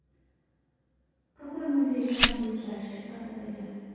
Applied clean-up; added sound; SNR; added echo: none; Glass; -4 dB; reverberation time 2.0 s.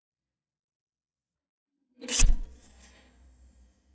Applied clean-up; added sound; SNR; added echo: neural mask model DeepFilterNet 3.